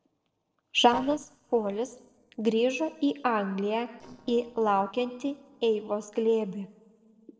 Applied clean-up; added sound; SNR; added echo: neural separator model SepFormer DNS4.